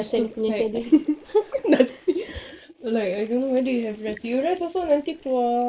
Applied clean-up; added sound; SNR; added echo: neural mask model Resemble Enhance denoiser.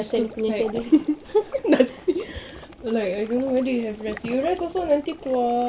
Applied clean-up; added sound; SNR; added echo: none; Stream; 19 dB; none.